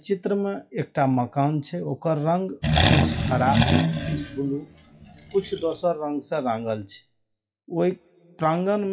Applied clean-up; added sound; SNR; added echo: classical method WPE with log-MMSE.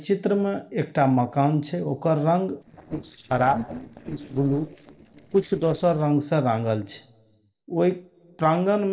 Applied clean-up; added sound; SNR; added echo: neural separator model SepFormer DNS4.